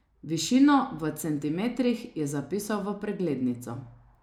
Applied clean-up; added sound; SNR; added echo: none; none; none; none.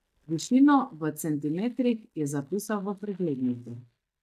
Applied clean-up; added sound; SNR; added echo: neural mask model DeepFilterNet 3.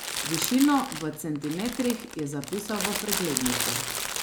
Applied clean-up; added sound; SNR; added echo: none; Crumpling, crinkling; 4 dB; none.